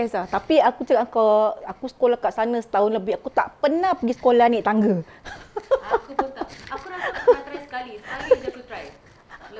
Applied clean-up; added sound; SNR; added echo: none; none; none; none.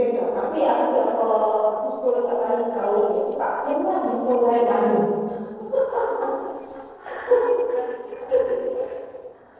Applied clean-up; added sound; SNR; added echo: neural separator model SepFormer DNS4.